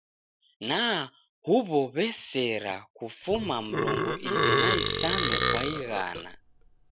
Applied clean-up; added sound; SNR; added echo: none; Burping, eructation; -3 dB; none.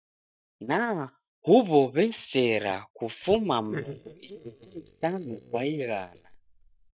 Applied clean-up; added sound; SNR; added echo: neural mask model DeepFilterNet 3.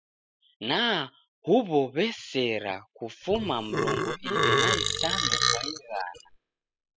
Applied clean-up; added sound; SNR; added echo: classical method spectral subtraction.